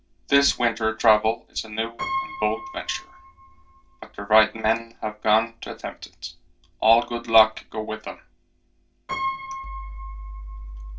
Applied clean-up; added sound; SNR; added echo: none; Piano; 12 dB; reverberation time 0.2 s.